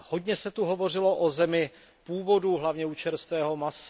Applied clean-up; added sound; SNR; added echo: none; none; none; none.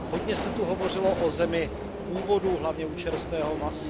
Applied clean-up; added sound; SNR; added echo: none; Subway, metro, underground; 4 dB; none.